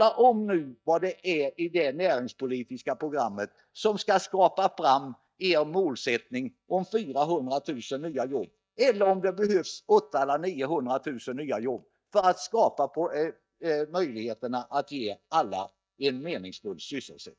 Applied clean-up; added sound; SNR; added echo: neural mask model DeepFilterNet 3.